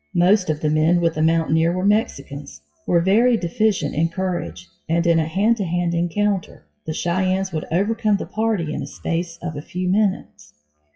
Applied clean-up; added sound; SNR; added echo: classical method WPE with log-MMSE.